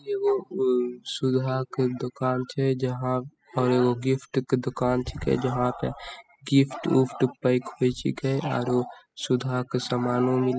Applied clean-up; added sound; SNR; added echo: classical method spectral subtraction.